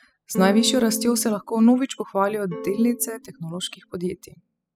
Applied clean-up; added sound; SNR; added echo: classical method spectral subtraction.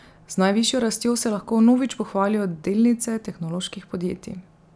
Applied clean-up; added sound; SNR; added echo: none; none; none; none.